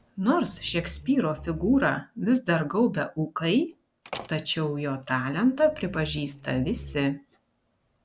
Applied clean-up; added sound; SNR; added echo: none; Slam + Growling; 15 dB; none.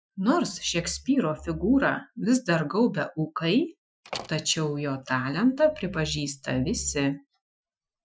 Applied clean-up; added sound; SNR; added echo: classical method Wiener filter.